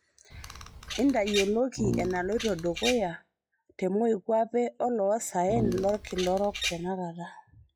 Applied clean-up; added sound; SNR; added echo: classical method log-MMSE.